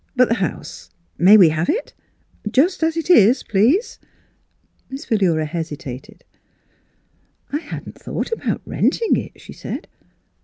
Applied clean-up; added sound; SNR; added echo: none; none; none; none.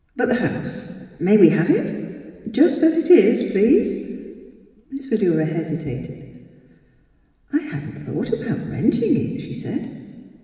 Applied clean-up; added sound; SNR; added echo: none; none; none; reverberation time 2.1 s.